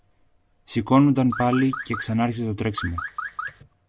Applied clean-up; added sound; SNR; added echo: none; Car; 10 dB; none.